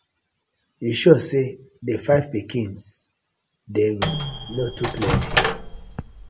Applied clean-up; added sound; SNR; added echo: none; Microwave oven; 1 dB; none.